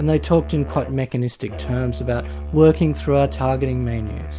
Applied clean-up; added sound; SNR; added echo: none; Musical instrument; 9 dB; none.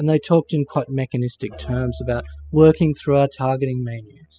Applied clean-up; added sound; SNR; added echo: classical method spectral subtraction.